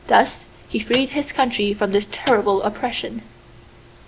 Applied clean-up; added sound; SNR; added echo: none; Microwave oven; 16 dB; none.